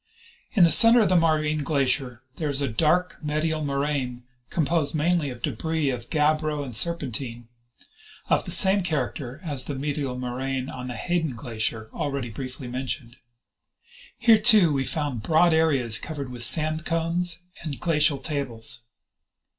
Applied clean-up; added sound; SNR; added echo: none; none; none; reverberation time 0.2 s.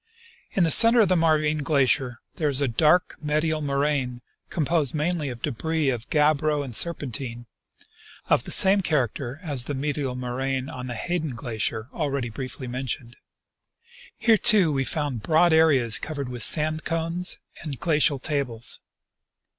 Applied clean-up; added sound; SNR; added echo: none; none; none; none.